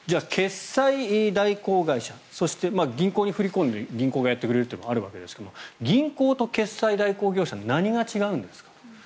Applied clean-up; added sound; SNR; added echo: none; none; none; none.